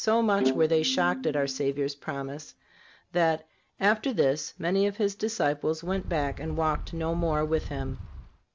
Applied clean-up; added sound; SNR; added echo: none; Bowed string instrument + Wind; 7 dB; none.